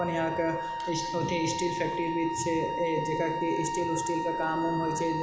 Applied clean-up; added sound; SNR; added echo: none; Wind instrument, woodwind instrument; 3 dB; reverberation time 1.0 s.